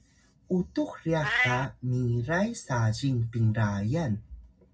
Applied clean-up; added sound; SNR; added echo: none; Meow; 9 dB; reverberation time 0.4 s.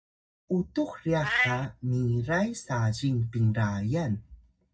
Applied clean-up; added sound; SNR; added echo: neural mask model DeepFilterNet 3.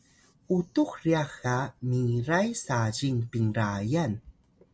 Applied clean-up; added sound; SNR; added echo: none; none; none; none.